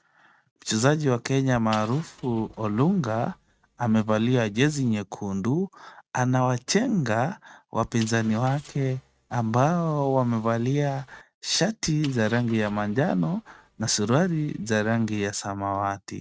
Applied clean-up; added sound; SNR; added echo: neural mask model RNNoise.